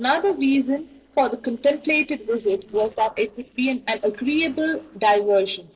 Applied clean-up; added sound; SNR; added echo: neural separator model SepFormer DNS4.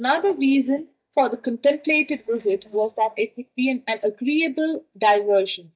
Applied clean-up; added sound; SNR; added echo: neural mask model DeepFilterNet 3.